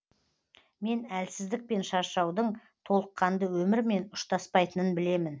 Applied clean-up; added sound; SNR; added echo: none; none; none; none.